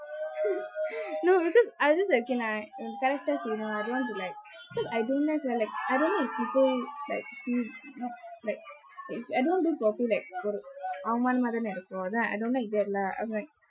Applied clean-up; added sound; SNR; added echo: classical method Wiener filter.